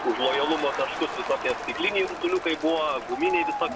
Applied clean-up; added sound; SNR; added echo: none; Crowd; 5 dB; none.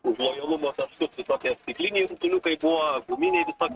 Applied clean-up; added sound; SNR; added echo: neural mask model RNNoise.